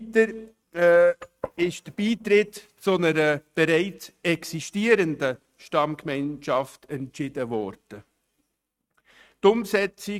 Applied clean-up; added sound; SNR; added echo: neural mask model RNNoise.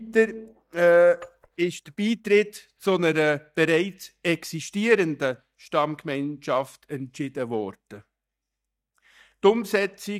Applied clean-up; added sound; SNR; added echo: neural mask model DeepFilterNet 3.